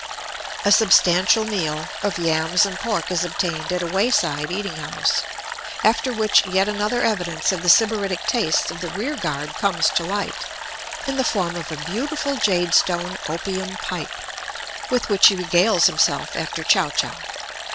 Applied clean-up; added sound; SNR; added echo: none; Stream; 8 dB; none.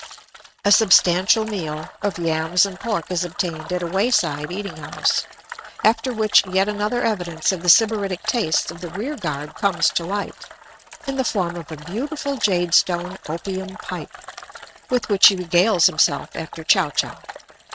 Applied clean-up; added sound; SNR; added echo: neural mask model RNNoise.